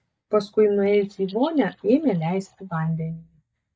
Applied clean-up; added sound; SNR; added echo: neural mask model DeepFilterNet 3.